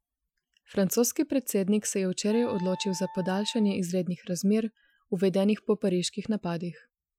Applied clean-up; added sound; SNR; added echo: classical method Wiener filter.